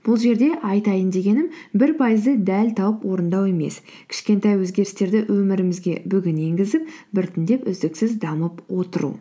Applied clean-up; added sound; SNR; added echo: none; none; none; none.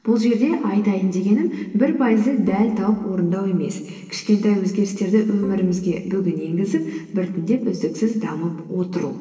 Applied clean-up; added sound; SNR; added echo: neural separator model SepFormer DNS4.